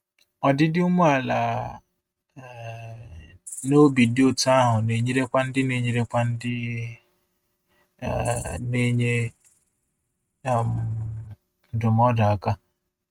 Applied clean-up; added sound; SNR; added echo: neural mask model RNNoise.